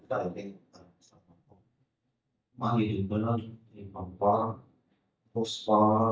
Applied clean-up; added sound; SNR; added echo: neural mask model DeepFilterNet 3.